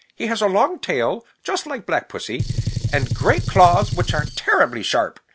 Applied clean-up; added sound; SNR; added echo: none; Gunshot, gunfire; 3 dB; none.